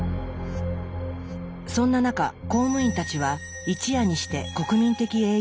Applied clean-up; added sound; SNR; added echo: none; none; none; none.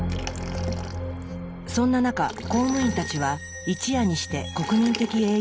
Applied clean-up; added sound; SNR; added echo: none; Liquid; 15 dB; none.